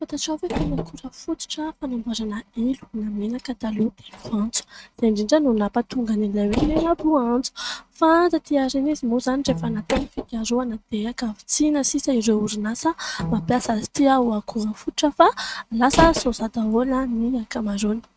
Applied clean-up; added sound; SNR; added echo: neural mask model RNNoise.